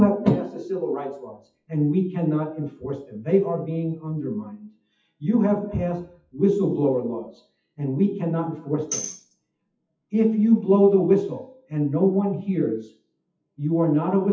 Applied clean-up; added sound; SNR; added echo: classical method WPE with log-MMSE.